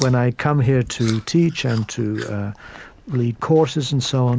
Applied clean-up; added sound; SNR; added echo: neural mask model Resemble Enhance denoiser.